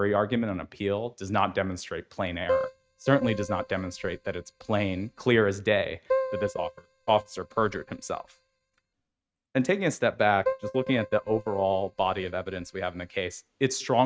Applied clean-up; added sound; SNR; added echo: neural mask model RNNoise.